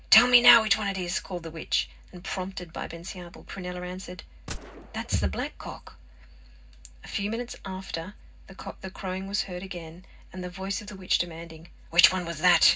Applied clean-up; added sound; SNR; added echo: none; Gunshot, gunfire; 15 dB; reverberation time 0.4 s.